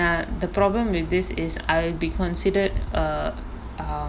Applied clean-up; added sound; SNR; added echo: none; none; none; none.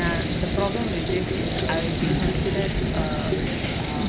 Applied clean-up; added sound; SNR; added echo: none; Cricket; -5 dB; none.